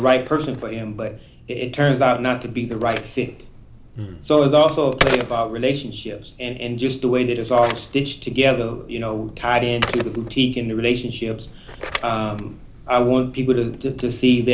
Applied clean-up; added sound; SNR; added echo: none; Telephone; 13 dB; none.